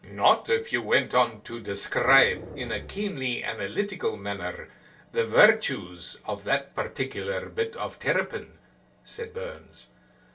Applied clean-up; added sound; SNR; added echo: none; Growling; 12 dB; reverberation time 0.2 s.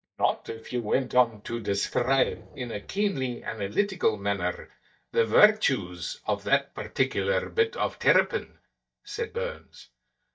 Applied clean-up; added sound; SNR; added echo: neural mask model DeepFilterNet 3.